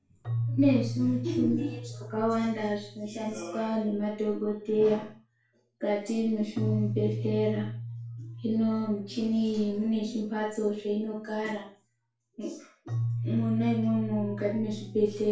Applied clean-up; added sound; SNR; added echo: none; Keyboard (musical); 8 dB; reverberation time 0.4 s.